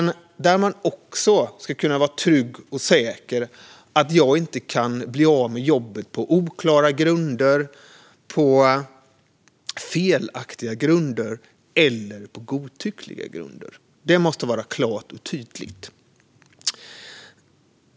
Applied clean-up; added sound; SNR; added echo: none; none; none; none.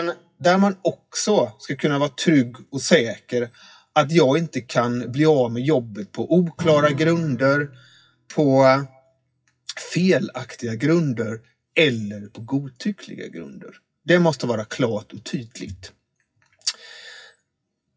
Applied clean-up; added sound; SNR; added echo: classical method WPE with log-MMSE.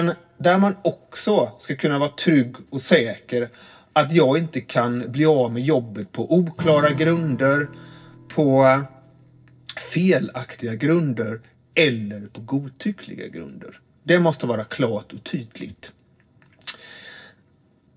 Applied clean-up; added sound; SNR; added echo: neural separator model SepFormer DNS4.